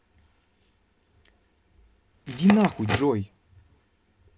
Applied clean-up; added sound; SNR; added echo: none; Crackle; 7 dB; reverberation time 0.3 s.